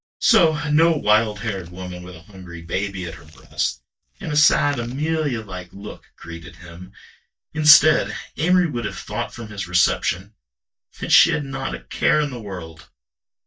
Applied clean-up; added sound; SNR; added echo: neural mask model DeepFilterNet 3.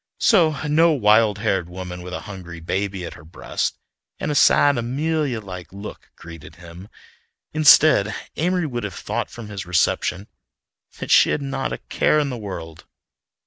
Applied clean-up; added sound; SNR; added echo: none; none; none; none.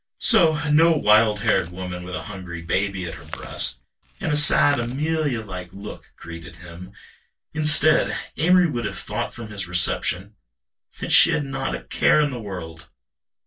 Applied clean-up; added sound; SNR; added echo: neural separator model SepFormer DNS4.